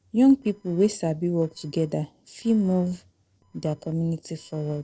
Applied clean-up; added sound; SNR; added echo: neural separator model SepFormer DNS4.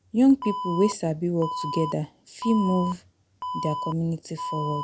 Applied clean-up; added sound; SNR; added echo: none; Alarm; 8 dB; none.